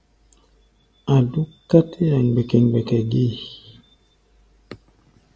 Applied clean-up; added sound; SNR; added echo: none; none; none; none.